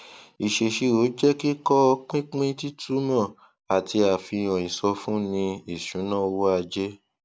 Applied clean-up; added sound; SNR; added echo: none; none; none; none.